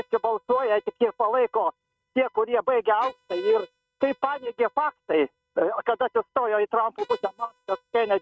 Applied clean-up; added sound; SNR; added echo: neural mask model RNNoise.